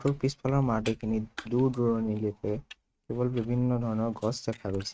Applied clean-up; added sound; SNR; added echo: neural mask model RNNoise.